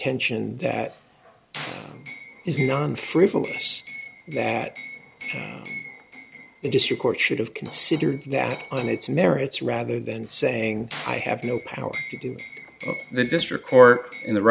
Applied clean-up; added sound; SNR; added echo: none; Liquid; 16 dB; none.